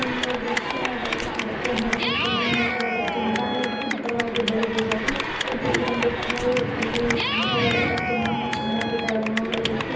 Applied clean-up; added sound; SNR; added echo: none; Cheering / Clapping; 1 dB; reverberation time 0.9 s.